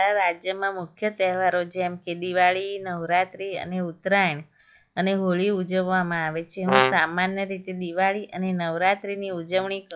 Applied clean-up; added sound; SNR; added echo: classical method log-MMSE.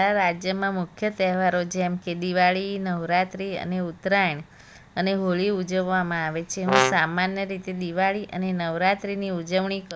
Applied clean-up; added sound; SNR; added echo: none; Brass instrument; 0 dB; none.